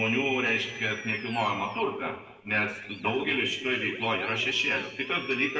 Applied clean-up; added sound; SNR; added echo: neural separator model SepFormer DNS4.